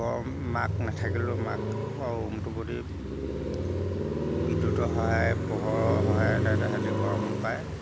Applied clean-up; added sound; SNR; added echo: none; Car passing by; -5 dB; none.